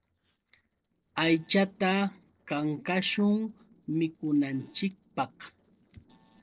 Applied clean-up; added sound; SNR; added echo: neural separator model SepFormer DNS4.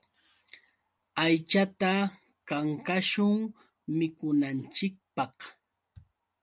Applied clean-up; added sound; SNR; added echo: none; none; none; none.